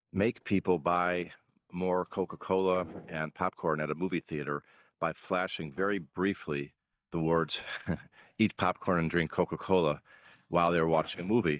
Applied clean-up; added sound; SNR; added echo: neural mask model DeepFilterNet 3.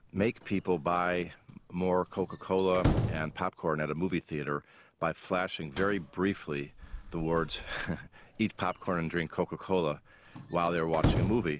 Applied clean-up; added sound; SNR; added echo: none; Squeak / Slam / Wood; 6 dB; none.